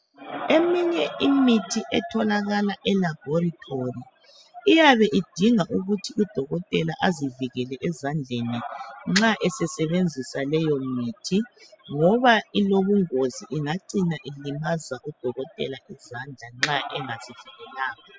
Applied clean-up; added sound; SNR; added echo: classical method spectral subtraction.